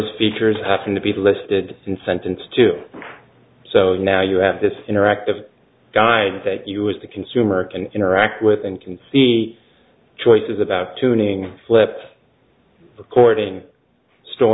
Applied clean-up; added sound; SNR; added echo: none; none; none; none.